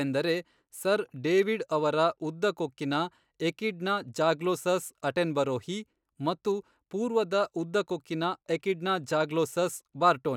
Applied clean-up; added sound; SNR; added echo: none; none; none; none.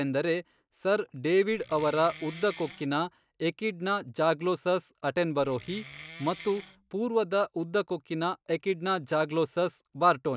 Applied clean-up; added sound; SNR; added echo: none; Wood; 18 dB; none.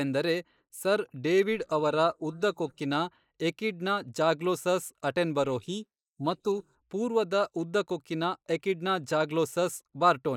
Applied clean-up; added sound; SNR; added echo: neural mask model Resemble Enhance denoiser.